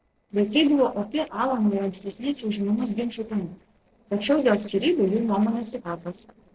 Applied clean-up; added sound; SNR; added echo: neural separator model SepFormer DNS4.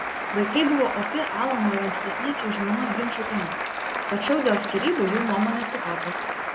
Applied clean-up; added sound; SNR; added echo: none; Rattle + Applause; 3 dB; none.